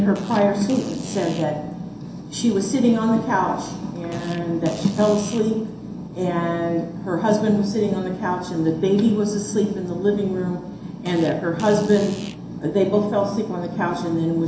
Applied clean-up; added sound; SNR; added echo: none; Fart; 18 dB; reverberation time 0.7 s.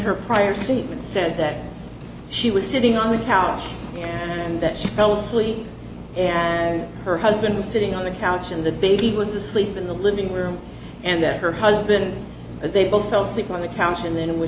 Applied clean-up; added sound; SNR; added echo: none; none; none; none.